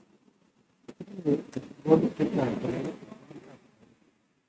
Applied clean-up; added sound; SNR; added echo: neural mask model RNNoise.